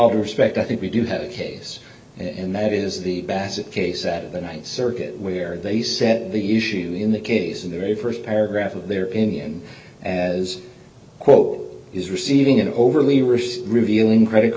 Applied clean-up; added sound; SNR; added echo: none; none; none; none.